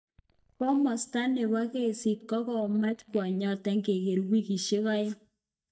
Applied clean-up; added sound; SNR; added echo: neural mask model DeepFilterNet 3.